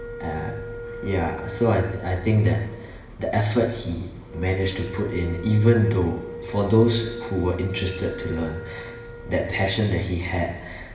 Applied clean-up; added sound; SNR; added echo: none; Wind instrument, woodwind instrument; 14 dB; reverberation time 1.0 s.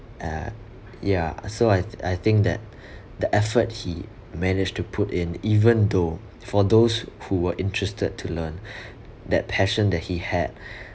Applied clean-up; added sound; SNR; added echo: none; none; none; none.